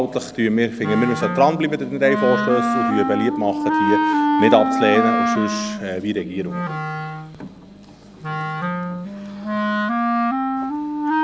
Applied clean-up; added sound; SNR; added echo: none; Wind instrument, woodwind instrument; 0 dB; none.